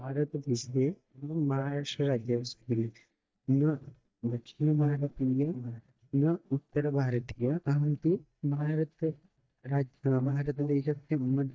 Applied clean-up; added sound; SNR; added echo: neural mask model DeepFilterNet 3.